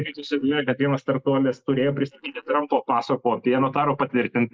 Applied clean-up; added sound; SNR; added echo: neural mask model Resemble Enhance denoiser.